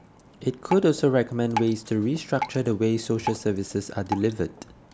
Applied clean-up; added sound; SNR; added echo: none; Drip; 11 dB; none.